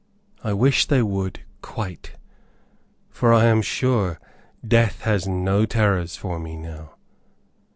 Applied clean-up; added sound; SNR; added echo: none; none; none; none.